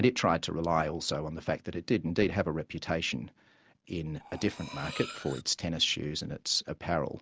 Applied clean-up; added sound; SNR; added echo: none; Cutlery, silverware; 14 dB; none.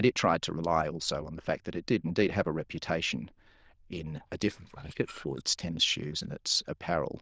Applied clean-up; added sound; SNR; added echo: neural diffusion model UNIVERSE++.